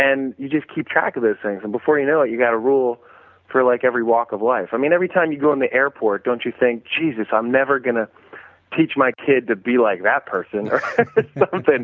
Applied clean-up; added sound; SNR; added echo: none; none; none; none.